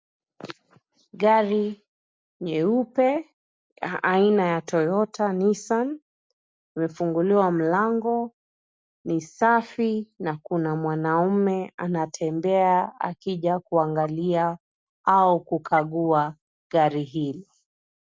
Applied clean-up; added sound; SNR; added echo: none; none; none; none.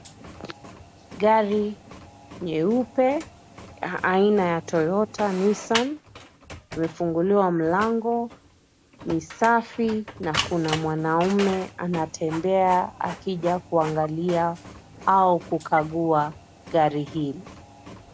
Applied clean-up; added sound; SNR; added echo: none; Printer; 14 dB; none.